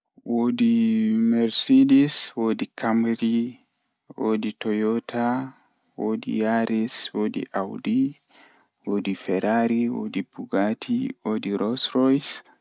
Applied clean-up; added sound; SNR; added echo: none; none; none; none.